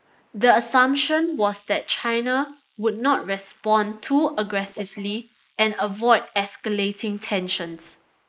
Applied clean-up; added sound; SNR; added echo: neural mask model Resemble Enhance denoiser.